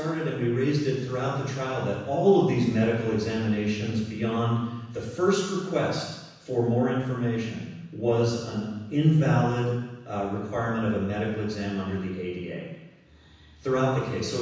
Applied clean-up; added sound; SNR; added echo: none; none; none; reverberation time 1.1 s.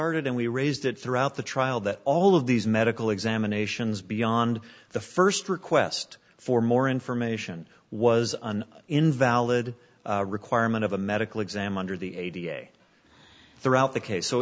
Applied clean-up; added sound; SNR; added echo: none; none; none; none.